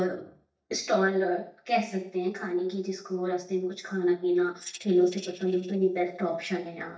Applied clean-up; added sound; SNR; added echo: neural mask model DeepFilterNet 3.